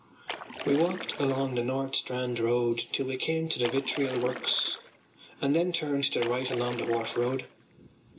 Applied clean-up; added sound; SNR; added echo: none; Splash, splatter; 11 dB; reverberation time 0.2 s.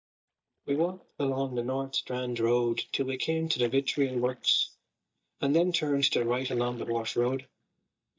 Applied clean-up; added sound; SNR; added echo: neural mask model DeepFilterNet 3.